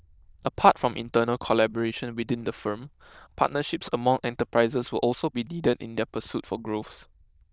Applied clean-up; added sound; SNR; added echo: neural diffusion model UNIVERSE++.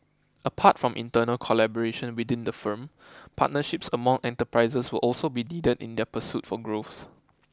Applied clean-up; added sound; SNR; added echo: none; none; none; none.